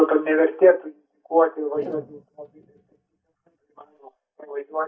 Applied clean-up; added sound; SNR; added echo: neural mask model DeepFilterNet 3.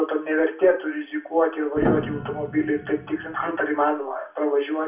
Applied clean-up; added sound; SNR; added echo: none; Piano; 7 dB; reverberation time 0.3 s.